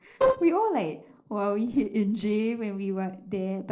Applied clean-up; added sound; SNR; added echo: neural separator model SepFormer DNS4.